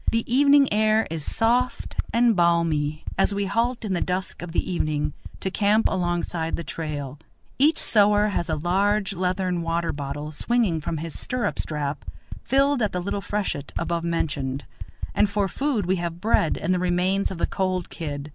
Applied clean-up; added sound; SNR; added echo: none; Typing; 6 dB; none.